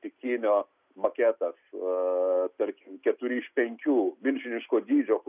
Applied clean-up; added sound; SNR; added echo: none; none; none; none.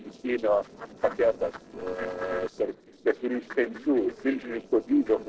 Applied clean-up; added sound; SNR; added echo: neural separator model SepFormer DNS4.